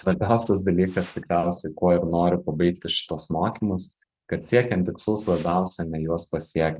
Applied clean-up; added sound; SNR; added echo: neural mask model RNNoise.